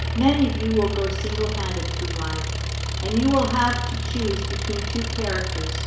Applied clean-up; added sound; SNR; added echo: none; Engine; 1 dB; reverberation time 0.7 s.